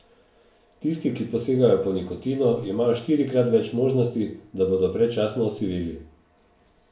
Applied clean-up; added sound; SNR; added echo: none; none; none; reverberation time 0.4 s.